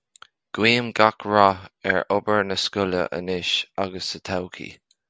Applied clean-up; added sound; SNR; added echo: none; none; none; none.